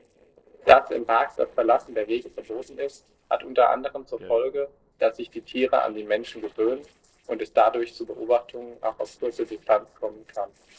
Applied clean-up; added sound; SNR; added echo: neural separator model SepFormer DNS4.